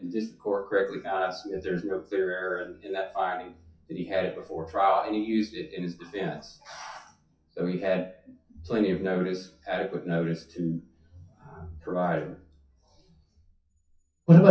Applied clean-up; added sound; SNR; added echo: classical method WPE with log-MMSE.